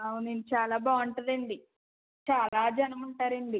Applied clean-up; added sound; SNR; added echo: none; none; none; none.